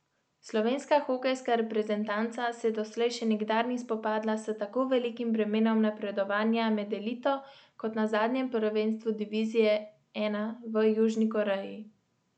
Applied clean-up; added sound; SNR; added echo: none; none; none; none.